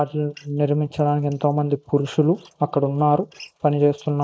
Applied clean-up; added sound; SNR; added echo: neural mask model Resemble Enhance denoiser.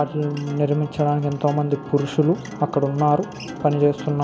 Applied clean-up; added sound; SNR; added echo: none; Acoustic guitar; 16 dB; none.